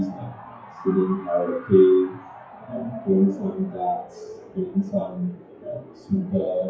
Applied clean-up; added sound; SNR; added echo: classical method WPE with log-MMSE.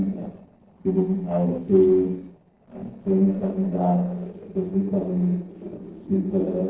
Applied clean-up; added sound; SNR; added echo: neural separator model SepFormer DNS4.